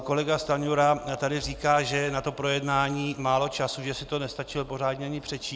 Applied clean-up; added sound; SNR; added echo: none; none; none; none.